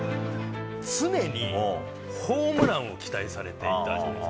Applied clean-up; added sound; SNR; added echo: none; Thump, thud; 6 dB; none.